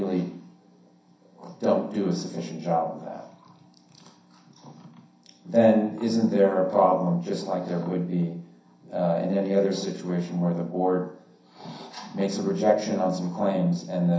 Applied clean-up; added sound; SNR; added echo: none; none; none; reverberation time 0.5 s.